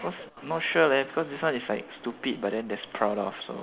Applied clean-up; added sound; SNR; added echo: none; none; none; none.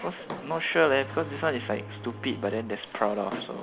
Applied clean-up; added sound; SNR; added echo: none; Drawer open or close + Bowed string instrument; 12 dB; none.